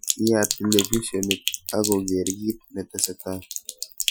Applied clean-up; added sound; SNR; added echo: classical method Wiener filter.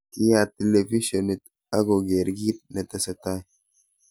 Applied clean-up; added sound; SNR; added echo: none; none; none; none.